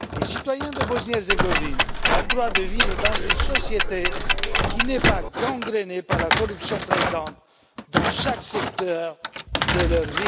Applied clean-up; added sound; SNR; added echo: none; Tick-tock + Thump, thud; -5 dB; none.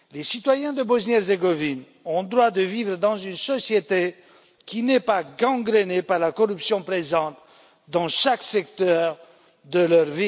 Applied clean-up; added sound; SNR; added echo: none; none; none; none.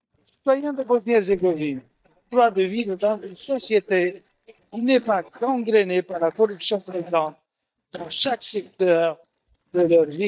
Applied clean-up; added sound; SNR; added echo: neural mask model DeepFilterNet 3.